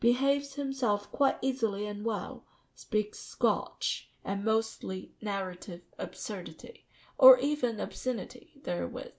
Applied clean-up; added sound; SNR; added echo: none; none; none; none.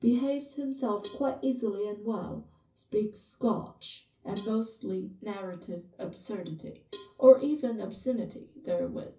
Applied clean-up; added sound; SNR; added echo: none; Cowbell; 19 dB; reverberation time 0.4 s.